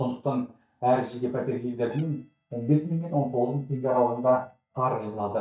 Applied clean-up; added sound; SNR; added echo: neural mask model DeepFilterNet 3.